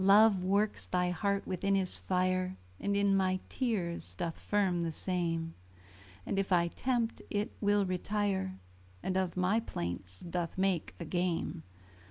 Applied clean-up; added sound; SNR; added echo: none; none; none; none.